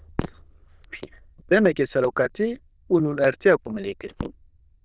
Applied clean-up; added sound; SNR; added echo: neural diffusion model UNIVERSE++.